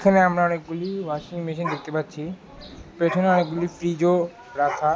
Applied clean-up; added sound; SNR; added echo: none; Dog; 15 dB; none.